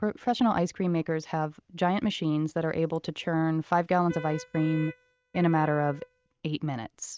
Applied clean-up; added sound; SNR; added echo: neural mask model RNNoise.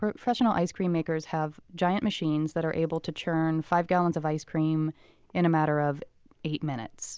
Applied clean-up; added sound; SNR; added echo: none; none; none; none.